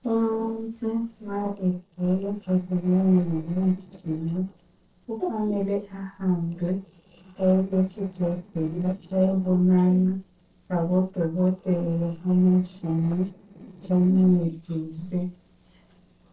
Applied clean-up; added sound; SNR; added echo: neural separator model SepFormer DNS4.